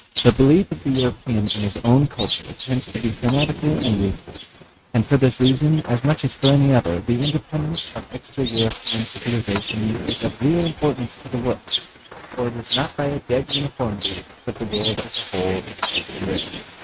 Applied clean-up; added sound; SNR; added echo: neural mask model RNNoise.